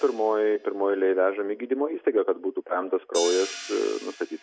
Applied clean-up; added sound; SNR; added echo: none; Hi-hat; 15 dB; none.